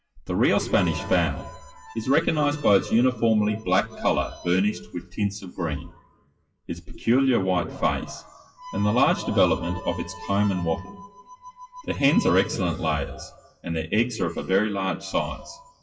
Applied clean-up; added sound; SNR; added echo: classical method WPE with log-MMSE.